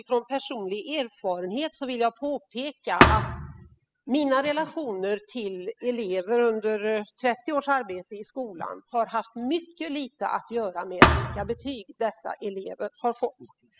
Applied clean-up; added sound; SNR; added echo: classical method spectral subtraction.